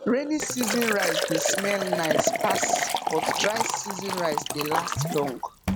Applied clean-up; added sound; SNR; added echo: none; Liquid; -1 dB; none.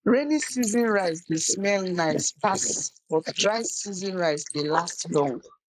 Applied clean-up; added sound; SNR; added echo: neural mask model Resemble Enhance denoiser.